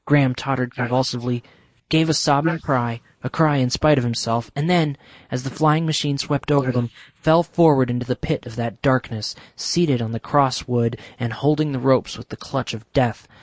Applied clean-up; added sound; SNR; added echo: neural mask model Resemble Enhance denoiser.